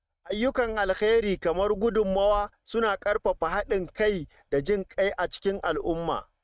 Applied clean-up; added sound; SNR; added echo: neural mask model RNNoise.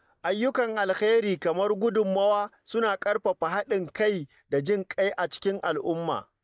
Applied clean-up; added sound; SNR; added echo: neural mask model DeepFilterNet 3.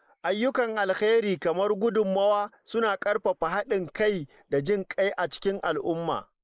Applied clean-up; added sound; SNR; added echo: neural mask model Resemble Enhance denoiser.